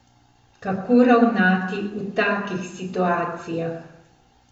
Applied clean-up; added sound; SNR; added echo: none; none; none; reverberation time 0.8 s.